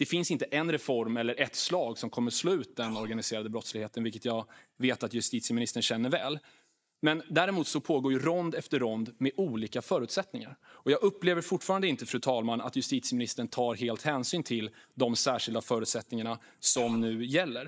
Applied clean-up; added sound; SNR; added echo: neural mask model Resemble Enhance denoiser.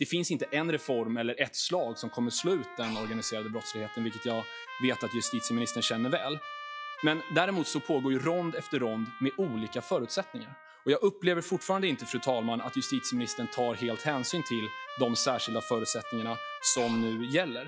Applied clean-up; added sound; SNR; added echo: classical method log-MMSE.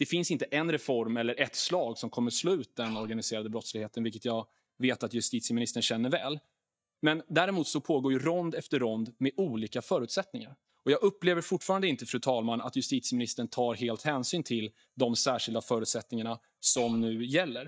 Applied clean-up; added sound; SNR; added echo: neural mask model DeepFilterNet 3.